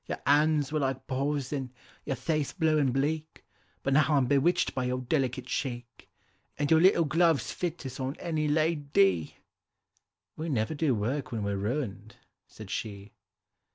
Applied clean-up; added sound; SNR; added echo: none; none; none; none.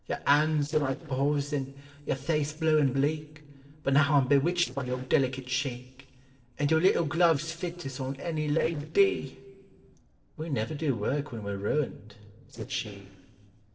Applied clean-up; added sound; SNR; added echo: neural separator model SepFormer DNS4.